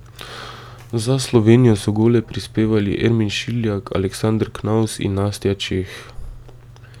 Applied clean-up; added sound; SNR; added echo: none; none; none; none.